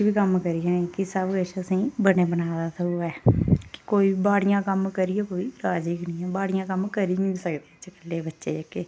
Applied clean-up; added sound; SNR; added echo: none; none; none; none.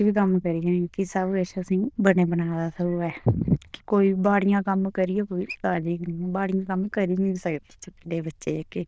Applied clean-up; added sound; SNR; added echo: neural diffusion model UNIVERSE++.